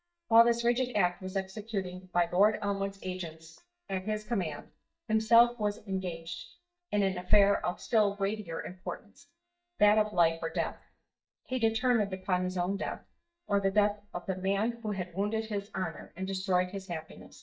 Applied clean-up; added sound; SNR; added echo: neural mask model DeepFilterNet 3.